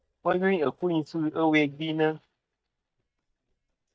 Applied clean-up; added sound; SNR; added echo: neural mask model DeepFilterNet 3.